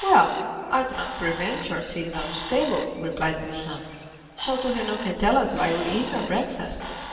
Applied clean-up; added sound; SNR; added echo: none; Bird; 13 dB; reverberation time 2.6 s.